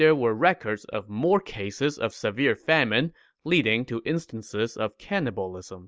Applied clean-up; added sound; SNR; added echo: none; none; none; none.